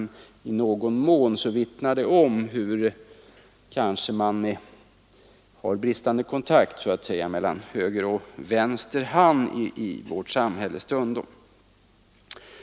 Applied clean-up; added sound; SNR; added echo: none; none; none; none.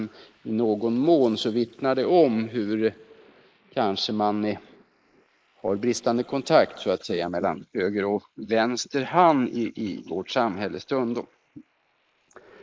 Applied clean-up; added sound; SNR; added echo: neural mask model Resemble Enhance denoiser.